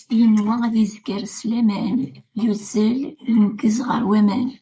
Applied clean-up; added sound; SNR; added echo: neural mask model Resemble Enhance denoiser.